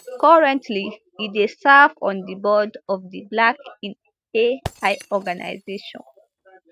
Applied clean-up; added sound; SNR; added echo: neural mask model RNNoise.